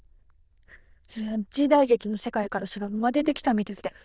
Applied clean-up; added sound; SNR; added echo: neural diffusion model UNIVERSE++.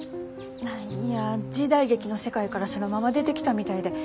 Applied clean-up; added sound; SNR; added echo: none; Organ; 15 dB; none.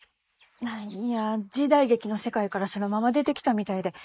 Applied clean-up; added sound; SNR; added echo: neural mask model Resemble Enhance denoiser.